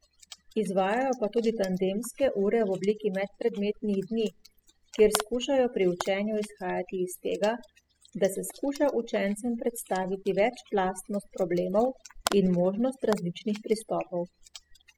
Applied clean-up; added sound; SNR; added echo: classical method spectral subtraction.